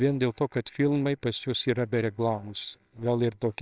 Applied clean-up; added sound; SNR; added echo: neural separator model SepFormer WHAMR!.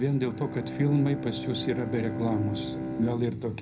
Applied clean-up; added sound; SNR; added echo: none; Bowed string instrument; 7 dB; reverberation time 0.4 s.